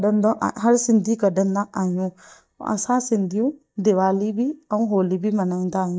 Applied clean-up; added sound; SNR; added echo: neural mask model DeepFilterNet 3.